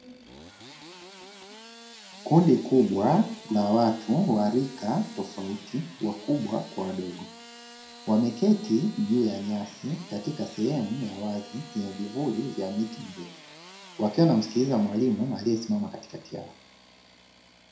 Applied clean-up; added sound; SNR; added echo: none; Engine starting / Sawing; 20 dB; reverberation time 0.4 s.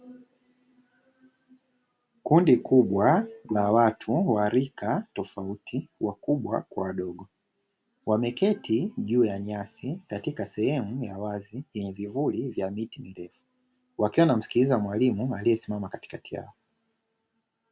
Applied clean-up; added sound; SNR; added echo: none; none; none; none.